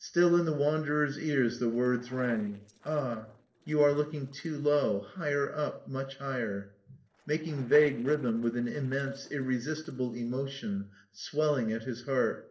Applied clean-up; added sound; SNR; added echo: neural separator model SepFormer DNS4.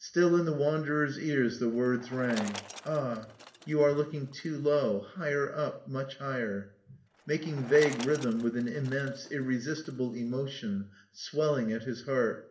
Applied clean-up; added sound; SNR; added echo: none; Bicycle; 19 dB; reverberation time 0.5 s.